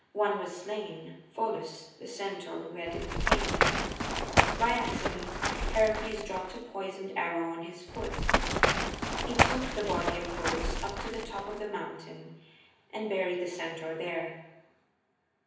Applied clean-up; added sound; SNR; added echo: none; Run; -5 dB; reverberation time 0.9 s.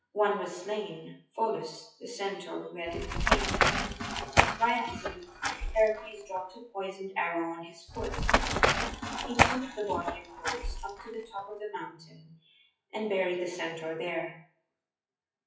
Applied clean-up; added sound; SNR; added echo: classical method WPE with log-MMSE.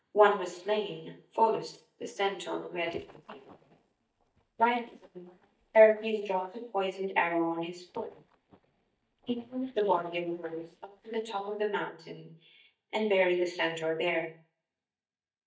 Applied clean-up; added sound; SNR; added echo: neural mask model DeepFilterNet 3.